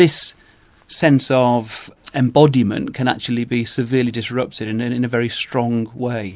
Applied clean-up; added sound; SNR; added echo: none; none; none; none.